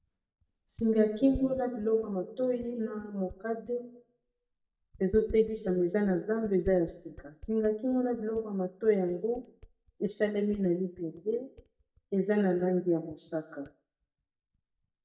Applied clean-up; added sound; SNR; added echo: neural mask model DeepFilterNet 3.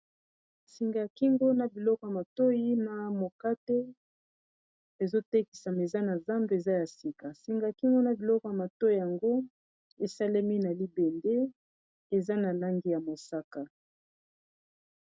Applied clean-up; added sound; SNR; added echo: none; none; none; none.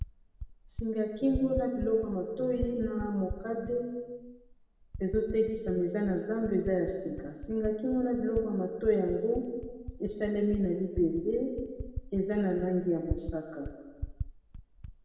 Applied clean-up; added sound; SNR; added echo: none; Typing; 11 dB; reverberation time 1.3 s.